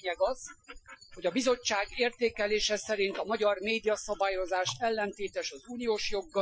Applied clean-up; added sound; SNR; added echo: classical method Wiener filter.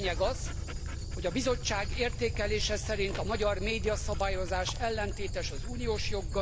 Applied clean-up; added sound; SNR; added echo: none; Dog; 2 dB; none.